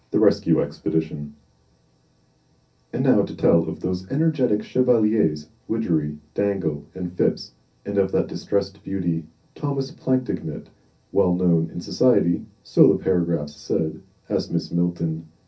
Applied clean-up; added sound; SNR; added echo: none; none; none; reverberation time 0.3 s.